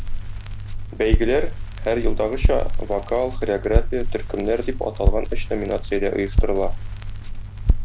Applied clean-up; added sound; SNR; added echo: none; Crackle; -3 dB; none.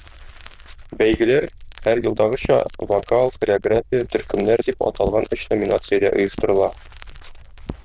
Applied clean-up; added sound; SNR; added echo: neural diffusion model UNIVERSE++.